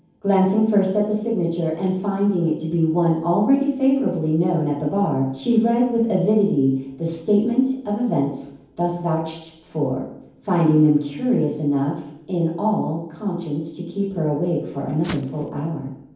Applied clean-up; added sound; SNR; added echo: none; Walk, footsteps; 15 dB; reverberation time 0.9 s.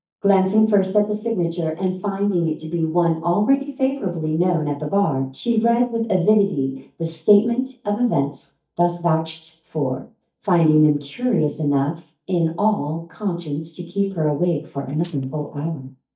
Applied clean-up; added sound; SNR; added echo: neural mask model DeepFilterNet 3.